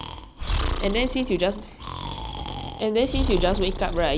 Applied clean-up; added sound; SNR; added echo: none; Breathing; 3 dB; none.